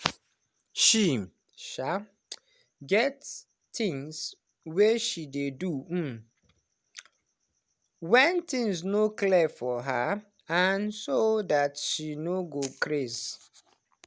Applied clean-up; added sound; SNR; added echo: none; none; none; none.